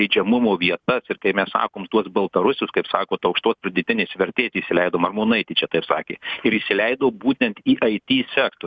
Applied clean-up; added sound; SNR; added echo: none; none; none; none.